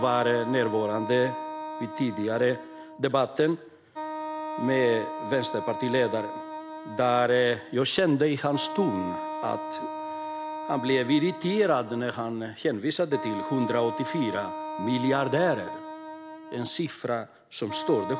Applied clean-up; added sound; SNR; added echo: none; Wind instrument, woodwind instrument; 9 dB; none.